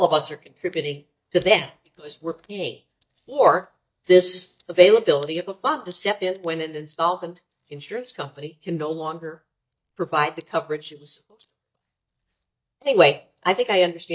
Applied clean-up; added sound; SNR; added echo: neural mask model DeepFilterNet 3.